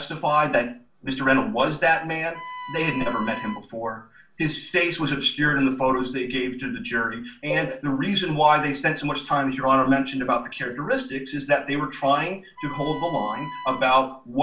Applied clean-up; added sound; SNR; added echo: none; Wind instrument, woodwind instrument; 12 dB; reverberation time 0.3 s.